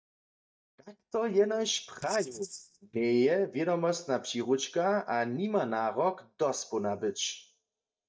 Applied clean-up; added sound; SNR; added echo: neural mask model DeepFilterNet 3.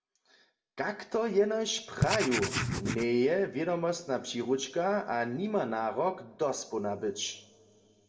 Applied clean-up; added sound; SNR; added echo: none; Writing; 0 dB; reverberation time 1.5 s.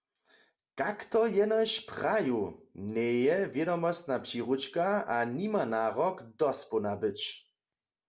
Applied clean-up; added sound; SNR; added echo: none; none; none; none.